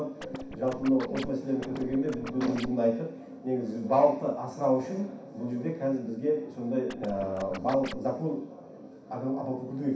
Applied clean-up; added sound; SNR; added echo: none; Scratching (performance technique); 13 dB; reverberation time 0.6 s.